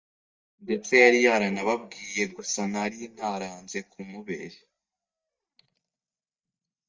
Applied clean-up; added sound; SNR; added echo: neural mask model DeepFilterNet 3.